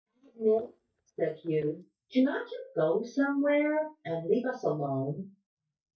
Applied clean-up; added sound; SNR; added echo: neural mask model DeepFilterNet 3.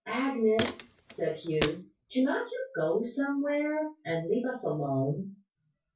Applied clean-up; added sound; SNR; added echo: none; Walk, footsteps; 7 dB; reverberation time 0.2 s.